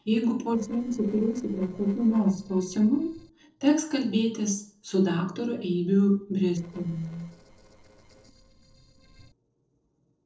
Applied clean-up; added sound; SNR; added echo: neural separator model SepFormer DNS4.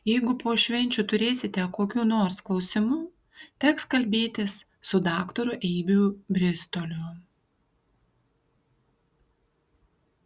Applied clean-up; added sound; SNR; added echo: none; none; none; none.